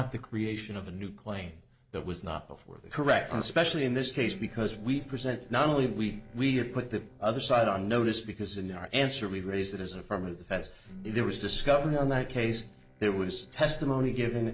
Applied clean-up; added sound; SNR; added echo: neural separator model SepFormer DNS4.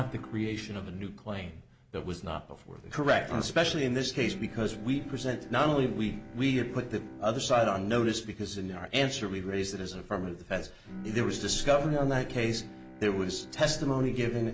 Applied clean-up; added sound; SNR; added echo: none; Bowed string instrument; 17 dB; none.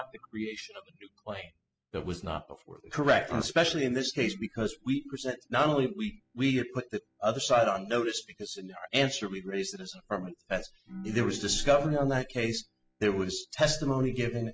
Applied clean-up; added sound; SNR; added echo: classical method spectral subtraction.